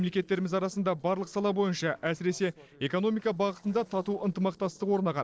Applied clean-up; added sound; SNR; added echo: neural separator model SepFormer DNS4.